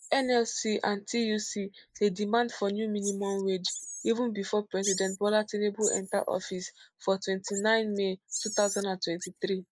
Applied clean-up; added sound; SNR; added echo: neural mask model Resemble Enhance denoiser.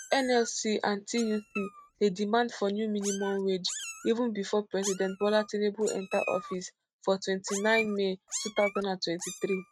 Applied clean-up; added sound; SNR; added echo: neural mask model RNNoise.